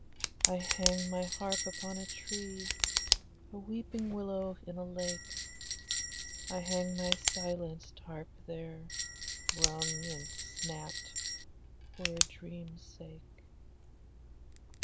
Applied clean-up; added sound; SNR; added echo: none; Tick + Bell; -3 dB; none.